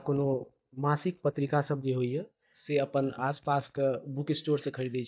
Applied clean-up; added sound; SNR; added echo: neural mask model DeepFilterNet 3.